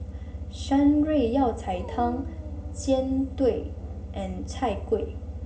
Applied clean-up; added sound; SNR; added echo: none; Dog; 19 dB; reverberation time 0.4 s.